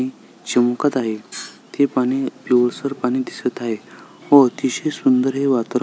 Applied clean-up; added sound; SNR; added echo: none; none; none; none.